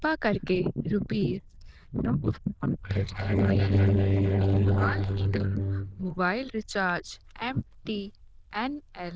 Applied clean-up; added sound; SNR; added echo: neural diffusion model UNIVERSE++.